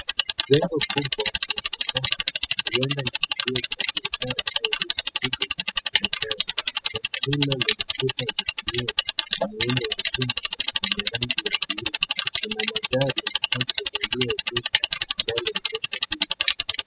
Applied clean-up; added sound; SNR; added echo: classical method spectral subtraction.